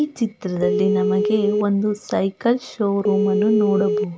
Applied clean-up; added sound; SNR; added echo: none; Telephone; -1 dB; none.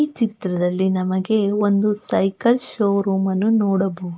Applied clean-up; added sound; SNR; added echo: neural mask model Resemble Enhance denoiser.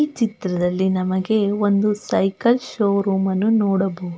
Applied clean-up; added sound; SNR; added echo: none; none; none; none.